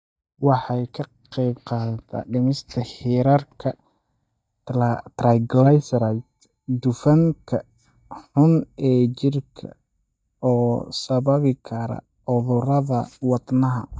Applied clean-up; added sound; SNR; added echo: neural mask model DeepFilterNet 3.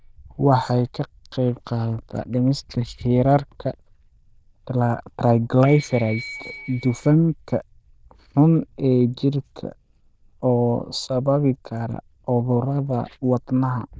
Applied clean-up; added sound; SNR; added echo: neural diffusion model UNIVERSE++.